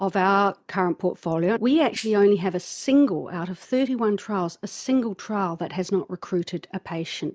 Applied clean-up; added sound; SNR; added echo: neural mask model DeepFilterNet 3.